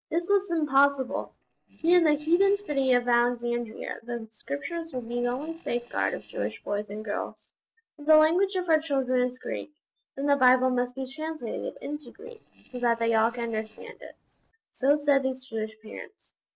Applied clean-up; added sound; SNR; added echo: neural separator model SepFormer DNS4.